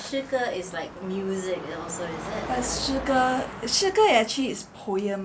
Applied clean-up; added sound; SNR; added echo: none; Car passing by / Traffic noise, roadway noise / Engine; 12 dB; none.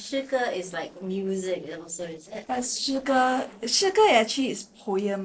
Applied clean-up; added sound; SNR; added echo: neural separator model SepFormer DNS4.